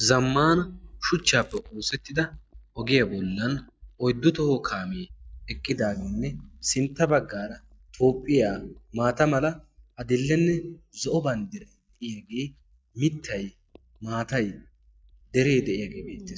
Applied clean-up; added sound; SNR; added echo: neural mask model DeepFilterNet 3.